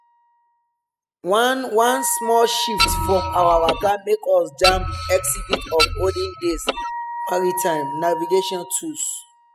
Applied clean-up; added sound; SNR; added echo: classical method spectral subtraction.